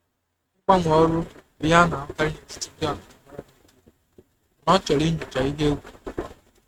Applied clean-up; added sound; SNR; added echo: neural mask model RNNoise.